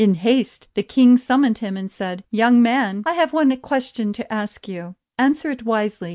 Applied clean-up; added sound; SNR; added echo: none; none; none; none.